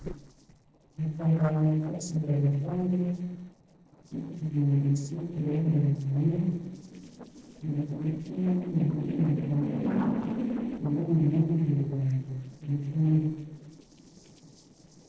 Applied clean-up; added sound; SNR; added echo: neural separator model SepFormer DNS4.